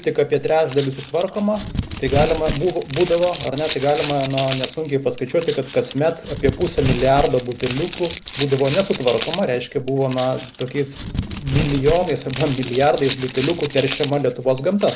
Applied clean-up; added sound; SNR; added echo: none; Crumpling, crinkling; 9 dB; none.